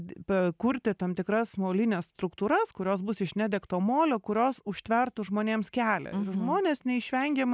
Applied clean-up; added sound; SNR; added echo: none; none; none; none.